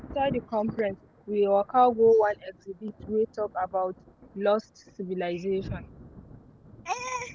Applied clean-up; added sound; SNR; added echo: none; Thunder; 18 dB; none.